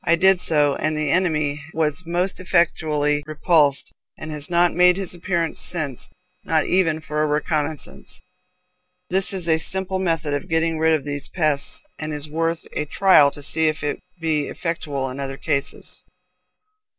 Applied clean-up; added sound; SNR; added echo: neural separator model SepFormer DNS4.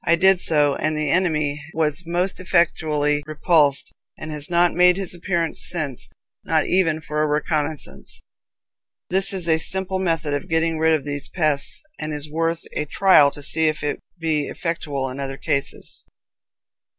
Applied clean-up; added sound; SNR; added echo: none; none; none; none.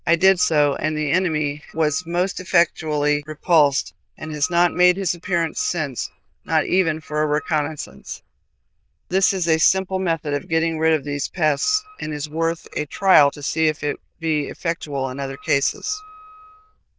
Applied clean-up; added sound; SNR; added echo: neural diffusion model UNIVERSE++.